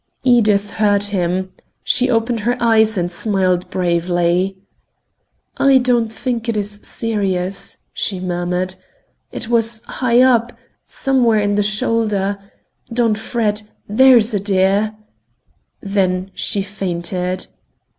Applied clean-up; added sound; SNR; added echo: none; none; none; none.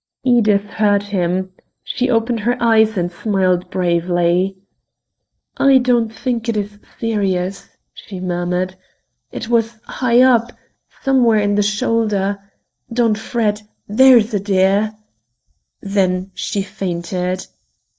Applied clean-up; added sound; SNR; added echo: neural mask model DeepFilterNet 3.